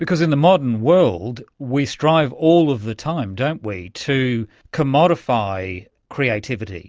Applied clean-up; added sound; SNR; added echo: none; none; none; none.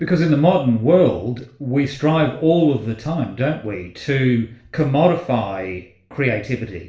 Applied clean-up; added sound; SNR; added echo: none; none; none; reverberation time 0.5 s.